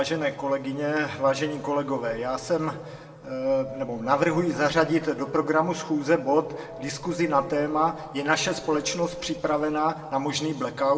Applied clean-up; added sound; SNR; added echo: none; Subway, metro, underground / Doorbell; 15 dB; reverberation time 1.1 s.